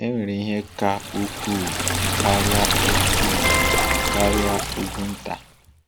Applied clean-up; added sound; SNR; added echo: none; Electric guitar + Liquid; -4 dB; none.